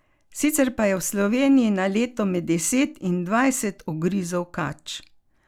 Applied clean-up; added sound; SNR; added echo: none; none; none; none.